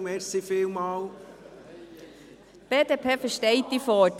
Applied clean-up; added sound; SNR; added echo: none; none; none; none.